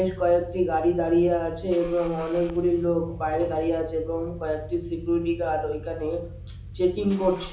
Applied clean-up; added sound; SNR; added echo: none; Engine starting / Car; 14 dB; reverberation time 0.6 s.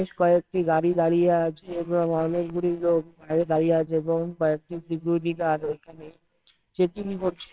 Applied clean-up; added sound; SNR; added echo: neural separator model SepFormer WHAMR!.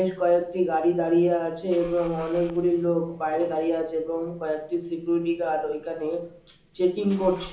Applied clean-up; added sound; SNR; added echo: neural separator model SepFormer DNS4.